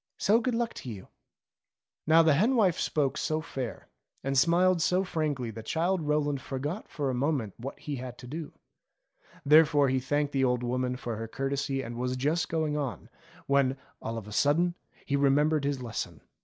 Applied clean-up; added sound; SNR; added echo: none; none; none; none.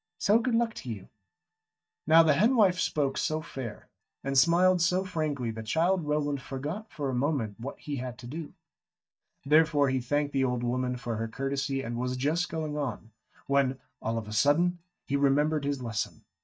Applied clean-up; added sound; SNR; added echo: neural mask model DeepFilterNet 3.